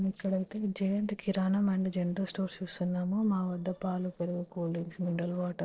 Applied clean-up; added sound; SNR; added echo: neural separator model SepFormer DNS4.